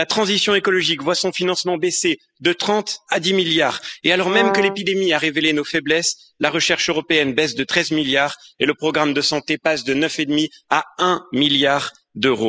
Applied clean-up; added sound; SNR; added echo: classical method spectral subtraction.